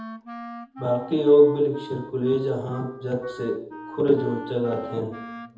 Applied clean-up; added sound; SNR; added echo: none; Wind instrument, woodwind instrument; 15 dB; reverberation time 0.7 s.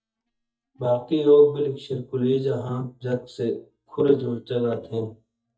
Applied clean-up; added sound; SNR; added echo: neural mask model DeepFilterNet 3.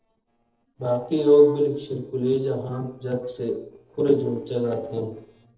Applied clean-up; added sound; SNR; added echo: neural separator model SepFormer DNS4.